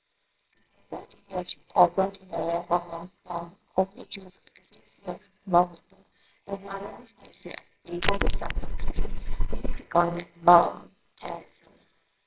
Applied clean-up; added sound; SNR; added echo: neural separator model SepFormer WHAMR!.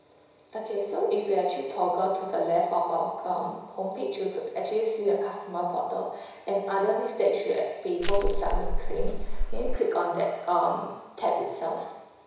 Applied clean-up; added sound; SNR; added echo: none; Crushing; -5 dB; reverberation time 1.0 s.